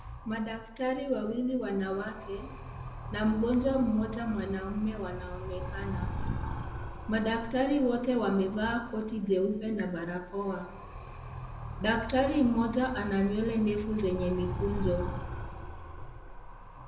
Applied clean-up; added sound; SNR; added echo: none; Animal; 8 dB; reverberation time 0.7 s.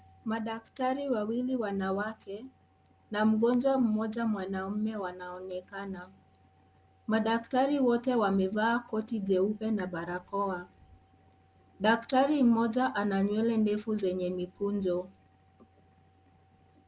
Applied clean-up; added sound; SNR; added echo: none; none; none; none.